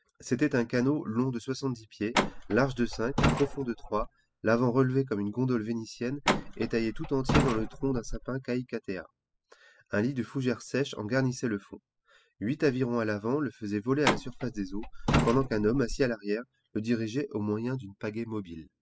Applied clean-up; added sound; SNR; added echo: classical method spectral subtraction.